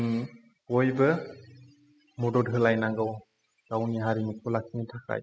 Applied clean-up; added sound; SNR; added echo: classical method spectral subtraction.